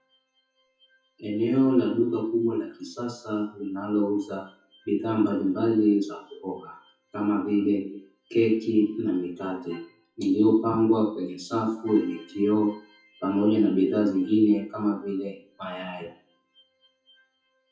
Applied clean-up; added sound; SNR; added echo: classical method WPE with log-MMSE.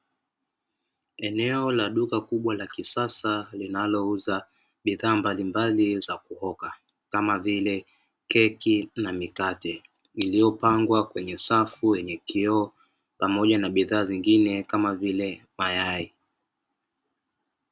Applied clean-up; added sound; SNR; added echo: none; none; none; none.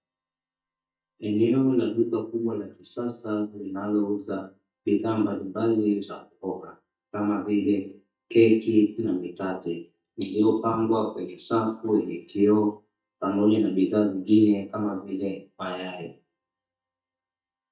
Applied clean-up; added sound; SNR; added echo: neural mask model DeepFilterNet 3.